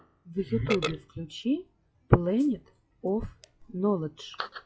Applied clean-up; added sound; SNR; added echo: classical method log-MMSE.